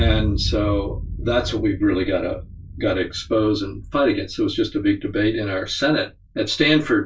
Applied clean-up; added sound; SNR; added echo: none; Boom; 8 dB; reverberation time 0.2 s.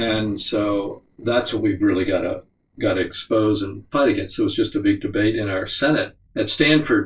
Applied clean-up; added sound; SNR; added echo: neural separator model SepFormer DNS4.